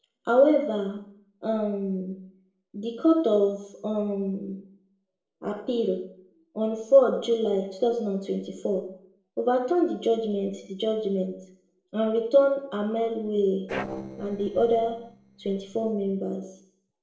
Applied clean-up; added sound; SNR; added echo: neural separator model SepFormer DNS4.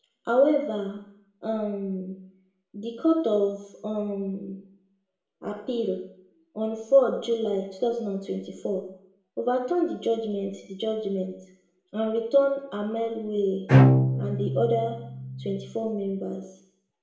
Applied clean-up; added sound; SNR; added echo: none; Bowed string instrument; -4 dB; reverberation time 0.7 s.